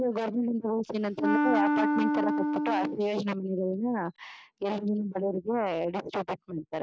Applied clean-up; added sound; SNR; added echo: none; Wind instrument, woodwind instrument; -3 dB; none.